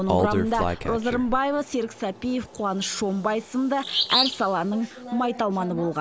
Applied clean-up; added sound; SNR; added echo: none; Bird vocalization, bird call, bird song; 5 dB; none.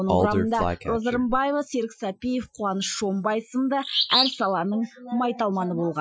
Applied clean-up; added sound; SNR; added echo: classical method Wiener filter.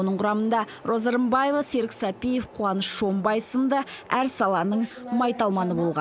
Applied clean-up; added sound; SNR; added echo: none; none; none; none.